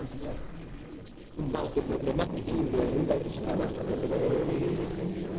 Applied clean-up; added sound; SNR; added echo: neural separator model SepFormer DNS4.